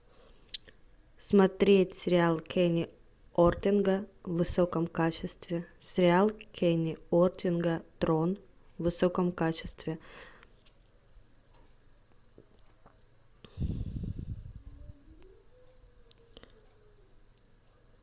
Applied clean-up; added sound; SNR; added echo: none; none; none; none.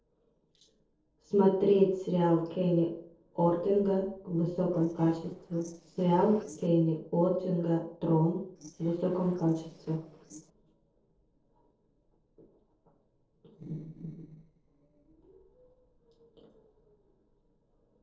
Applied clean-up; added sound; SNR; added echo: neural separator model SepFormer DNS4.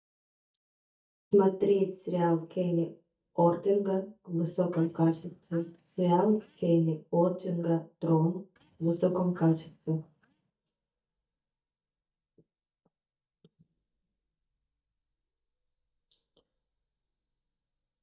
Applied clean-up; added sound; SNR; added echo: neural mask model DeepFilterNet 3.